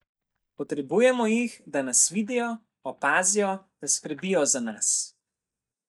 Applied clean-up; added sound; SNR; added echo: neural mask model DeepFilterNet 3.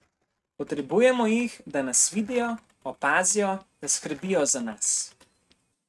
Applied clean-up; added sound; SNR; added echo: neural mask model RNNoise.